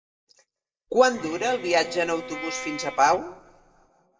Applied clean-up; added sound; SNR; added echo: none; Bowed string instrument; 12 dB; reverberation time 0.8 s.